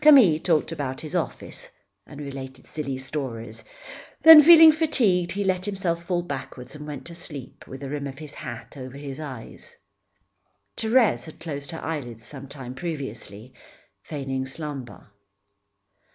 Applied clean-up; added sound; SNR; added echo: none; none; none; none.